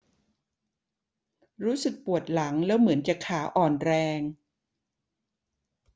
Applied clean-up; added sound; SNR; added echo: none; none; none; none.